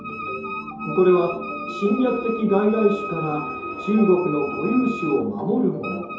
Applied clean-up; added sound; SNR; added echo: none; Wind instrument, woodwind instrument; 11 dB; reverberation time 2.8 s.